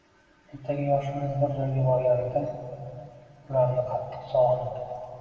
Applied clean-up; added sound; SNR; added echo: none; none; none; reverberation time 2.4 s.